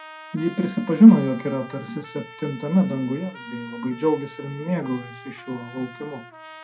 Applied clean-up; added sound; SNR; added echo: none; Trumpet; 20 dB; reverberation time 0.2 s.